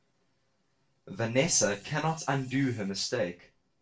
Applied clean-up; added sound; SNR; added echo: neural separator model SepFormer DNS4.